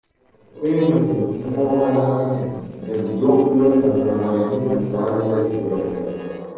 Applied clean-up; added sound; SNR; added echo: neural separator model SepFormer DNS4.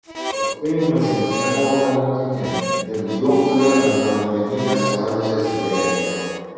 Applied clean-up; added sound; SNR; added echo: none; Harmonica; 6 dB; reverberation time 2.1 s.